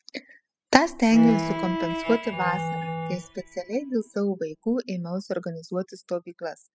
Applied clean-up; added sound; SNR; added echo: classical method spectral subtraction.